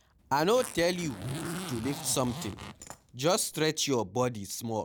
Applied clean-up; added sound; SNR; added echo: none; Zipper (clothing); 10 dB; none.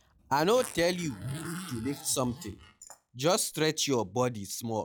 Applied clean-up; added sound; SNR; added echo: classical method log-MMSE.